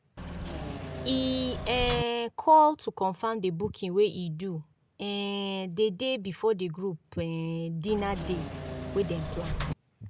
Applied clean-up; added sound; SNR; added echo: none; Engine / Mechanisms; 6 dB; none.